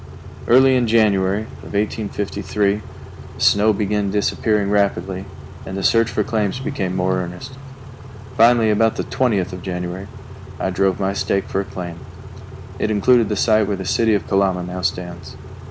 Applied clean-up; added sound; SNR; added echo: none; Idling / Accelerating, revving, vroom / Car; 12 dB; none.